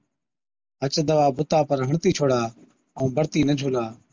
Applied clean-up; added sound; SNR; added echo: none; none; none; none.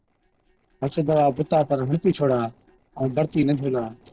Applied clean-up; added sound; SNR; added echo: neural separator model SepFormer DNS4.